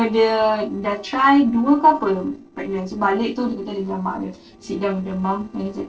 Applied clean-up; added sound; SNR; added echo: neural separator model SepFormer DNS4.